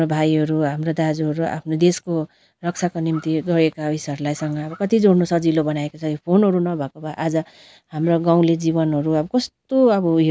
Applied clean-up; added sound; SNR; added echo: none; none; none; none.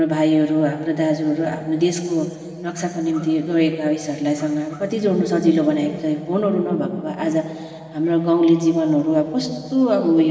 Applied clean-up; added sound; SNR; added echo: none; none; none; reverberation time 2.7 s.